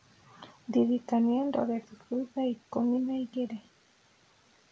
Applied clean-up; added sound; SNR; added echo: none; none; none; none.